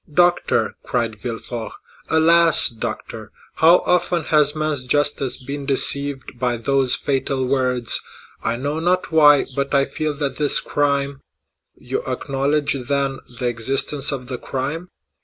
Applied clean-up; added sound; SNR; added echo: none; none; none; none.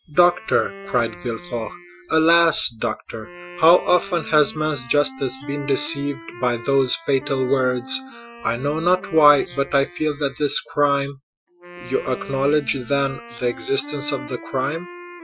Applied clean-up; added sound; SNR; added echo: classical method Wiener filter.